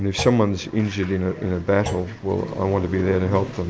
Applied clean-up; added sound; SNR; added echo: none; Thump, thud; 16 dB; none.